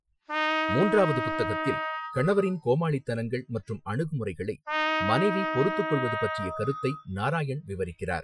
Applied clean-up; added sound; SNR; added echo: classical method Wiener filter.